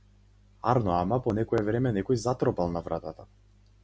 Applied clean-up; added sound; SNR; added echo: none; none; none; none.